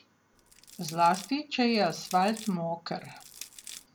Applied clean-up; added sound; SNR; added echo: none; Crushing; 17 dB; none.